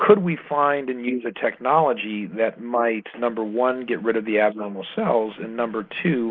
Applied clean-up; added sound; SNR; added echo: neural mask model Resemble Enhance denoiser.